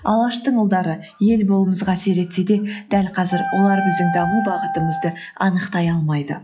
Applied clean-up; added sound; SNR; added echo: classical method log-MMSE.